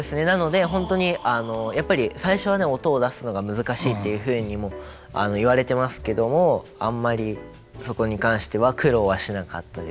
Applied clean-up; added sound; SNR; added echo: none; none; none; none.